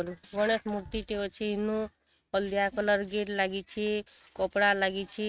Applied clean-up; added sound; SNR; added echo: neural mask model RNNoise.